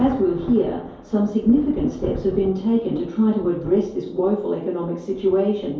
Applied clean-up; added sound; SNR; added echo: none; Thunder; 15 dB; reverberation time 2.4 s.